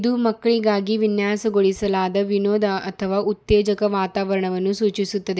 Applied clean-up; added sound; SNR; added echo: none; none; none; none.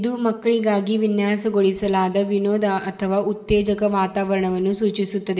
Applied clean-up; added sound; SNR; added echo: none; none; none; reverberation time 2.9 s.